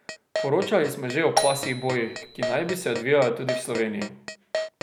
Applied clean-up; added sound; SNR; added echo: none; Marimba, xylophone + Keyboard (musical); 6 dB; none.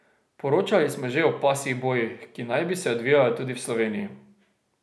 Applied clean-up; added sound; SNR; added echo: none; none; none; none.